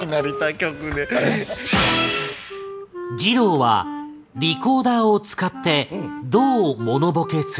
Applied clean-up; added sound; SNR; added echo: none; Wind instrument, woodwind instrument; 13 dB; none.